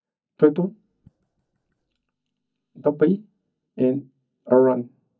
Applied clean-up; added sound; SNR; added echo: neural mask model DeepFilterNet 3.